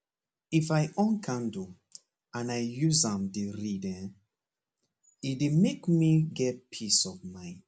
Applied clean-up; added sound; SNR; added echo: none; none; none; none.